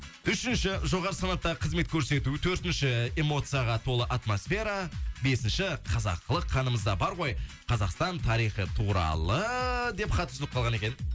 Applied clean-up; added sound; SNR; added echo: none; none; none; none.